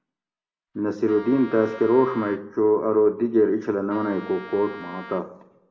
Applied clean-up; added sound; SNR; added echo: none; Wind instrument, woodwind instrument; 18 dB; reverberation time 0.8 s.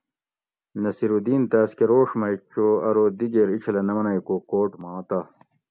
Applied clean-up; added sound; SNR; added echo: none; none; none; none.